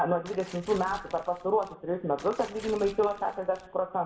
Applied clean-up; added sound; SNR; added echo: none; Tearing; 18 dB; reverberation time 0.7 s.